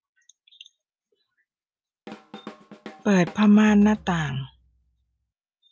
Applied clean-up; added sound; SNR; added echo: none; Drum kit; 19 dB; none.